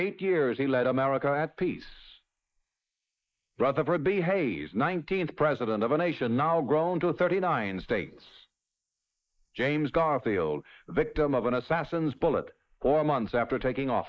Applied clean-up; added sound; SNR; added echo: neural mask model Resemble Enhance denoiser.